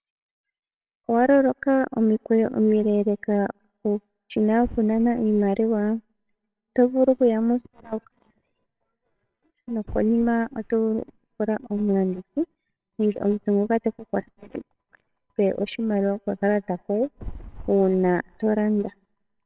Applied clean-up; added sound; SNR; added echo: neural separator model SepFormer WHAMR!.